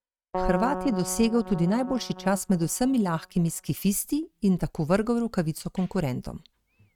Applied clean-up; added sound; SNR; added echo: neural mask model RNNoise.